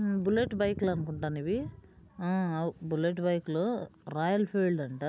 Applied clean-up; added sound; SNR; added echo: none; none; none; none.